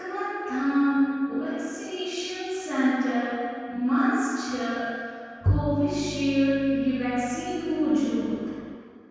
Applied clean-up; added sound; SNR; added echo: none; Bowed string instrument; 6 dB; reverberation time 2.1 s.